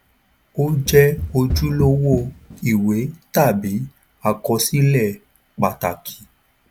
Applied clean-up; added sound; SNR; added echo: none; Run; 7 dB; none.